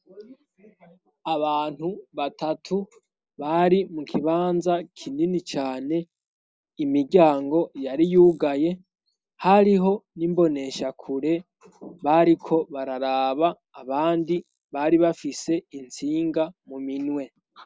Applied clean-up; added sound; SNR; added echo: neural mask model Resemble Enhance denoiser.